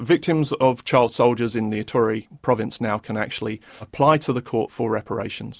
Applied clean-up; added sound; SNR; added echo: none; none; none; none.